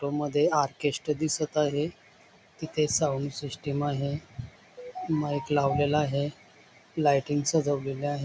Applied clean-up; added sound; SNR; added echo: none; none; none; none.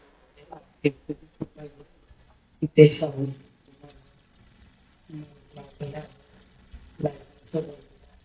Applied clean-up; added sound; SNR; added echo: neural mask model DeepFilterNet 3.